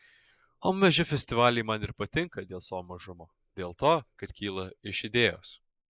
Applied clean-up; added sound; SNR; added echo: neural mask model Resemble Enhance denoiser.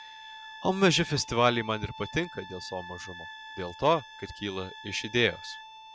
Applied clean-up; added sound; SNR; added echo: none; Bowed string instrument + Wind instrument, woodwind instrument; 15 dB; none.